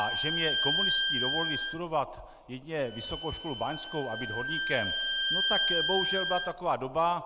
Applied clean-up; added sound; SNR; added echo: none; Bowed string instrument; -2 dB; none.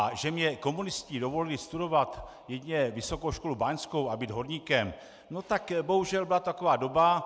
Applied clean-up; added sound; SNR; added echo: none; none; none; none.